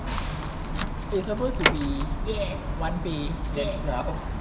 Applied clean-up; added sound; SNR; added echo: none; Door / Car; 4 dB; none.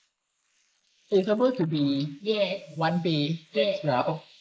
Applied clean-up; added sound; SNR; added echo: neural mask model Resemble Enhance denoiser.